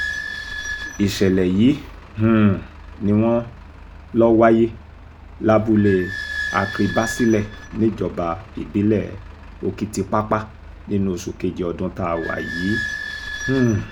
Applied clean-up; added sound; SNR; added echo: none; Squeak / Idling; 12 dB; none.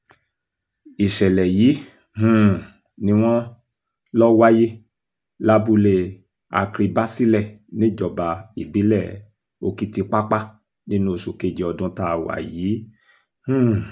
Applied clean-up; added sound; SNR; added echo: none; none; none; none.